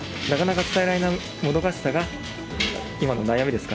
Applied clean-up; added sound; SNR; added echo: none; none; none; none.